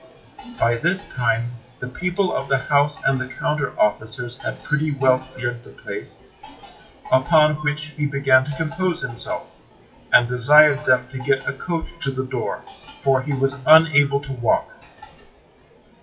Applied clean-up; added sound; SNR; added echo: classical method WPE with log-MMSE.